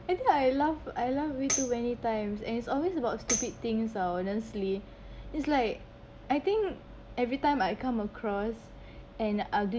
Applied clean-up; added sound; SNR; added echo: none; Tambourine; 7 dB; none.